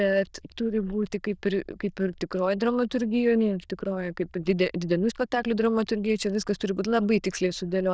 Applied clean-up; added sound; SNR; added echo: neural diffusion model UNIVERSE++.